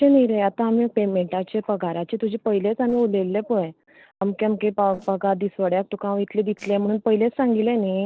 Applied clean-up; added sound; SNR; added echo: neural separator model SepFormer DNS4.